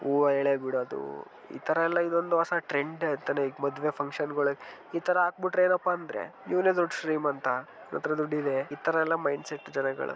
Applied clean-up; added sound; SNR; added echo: none; none; none; none.